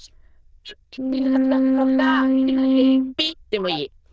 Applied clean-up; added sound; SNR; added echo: neural diffusion model UNIVERSE++.